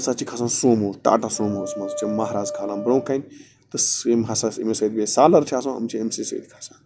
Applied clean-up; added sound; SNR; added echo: none; Wind instrument, woodwind instrument; 11 dB; none.